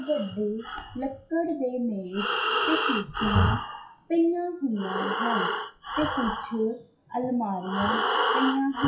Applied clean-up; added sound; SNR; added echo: classical method WPE with log-MMSE.